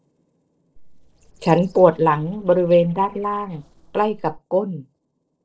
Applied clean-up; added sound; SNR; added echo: neural separator model SepFormer DNS4.